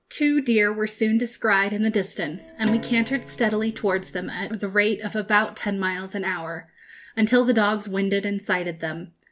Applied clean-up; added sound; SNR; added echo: none; Guitar; 14 dB; none.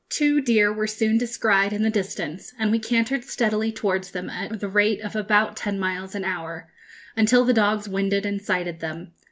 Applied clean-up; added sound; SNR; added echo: none; none; none; none.